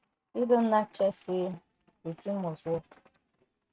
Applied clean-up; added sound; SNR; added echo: neural mask model RNNoise.